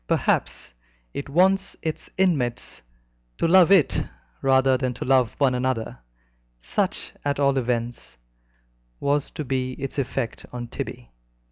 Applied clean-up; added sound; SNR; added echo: none; none; none; none.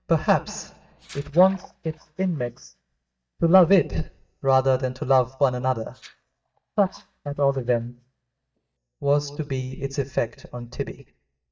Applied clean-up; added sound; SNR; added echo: neural mask model DeepFilterNet 3.